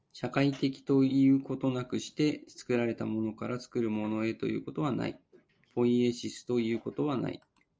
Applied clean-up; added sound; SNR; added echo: none; none; none; none.